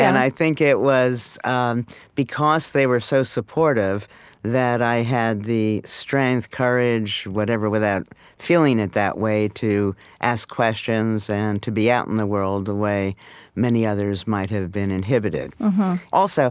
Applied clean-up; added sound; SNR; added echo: none; none; none; none.